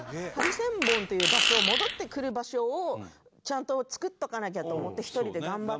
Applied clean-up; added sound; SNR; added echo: none; Fart; -3 dB; none.